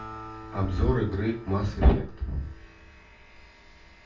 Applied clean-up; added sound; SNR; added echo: none; Acoustic guitar; 18 dB; reverberation time 0.3 s.